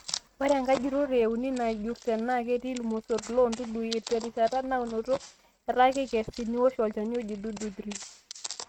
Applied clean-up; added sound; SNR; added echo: neural mask model RNNoise.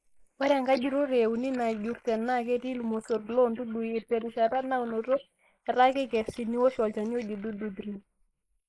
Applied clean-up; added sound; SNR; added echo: neural mask model Resemble Enhance denoiser.